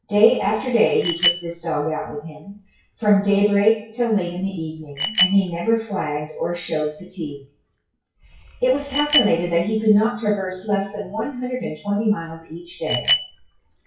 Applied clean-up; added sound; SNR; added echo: classical method WPE with log-MMSE.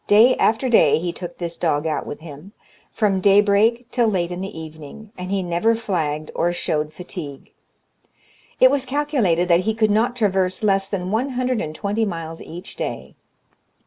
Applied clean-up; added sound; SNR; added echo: none; none; none; none.